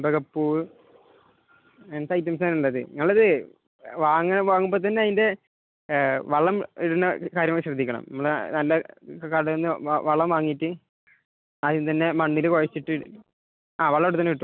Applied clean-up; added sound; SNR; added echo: none; none; none; none.